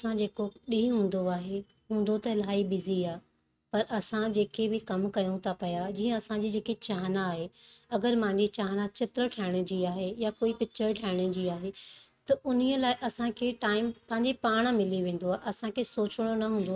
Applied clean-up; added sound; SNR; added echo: neural mask model RNNoise.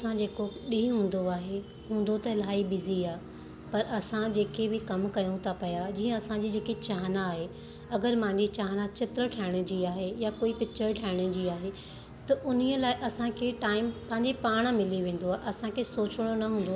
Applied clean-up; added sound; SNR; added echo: none; Piano; 17 dB; none.